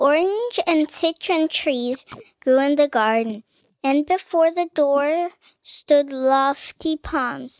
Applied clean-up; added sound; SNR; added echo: neural mask model DeepFilterNet 3.